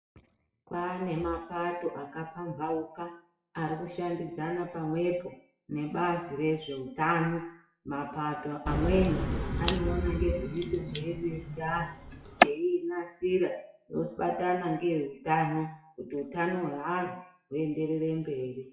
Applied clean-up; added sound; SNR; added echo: classical method WPE with log-MMSE.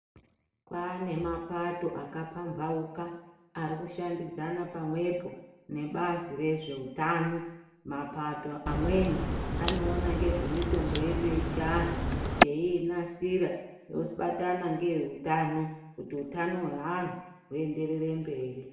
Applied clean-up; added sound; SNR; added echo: none; Crack; -3 dB; reverberation time 0.8 s.